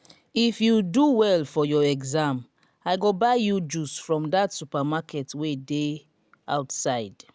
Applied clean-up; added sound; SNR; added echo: none; none; none; none.